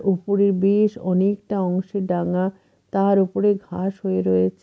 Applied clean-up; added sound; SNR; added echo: none; none; none; none.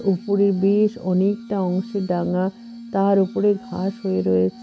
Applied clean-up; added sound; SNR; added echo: none; Glass; 18 dB; none.